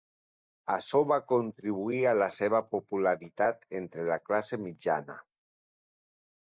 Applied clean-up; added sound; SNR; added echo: neural mask model Resemble Enhance denoiser.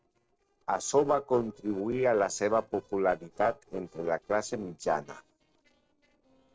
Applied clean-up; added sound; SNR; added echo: neural separator model SepFormer DNS4.